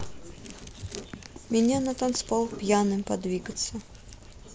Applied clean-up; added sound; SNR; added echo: none; Boat, Water vehicle + Crumpling, crinkling; 19 dB; none.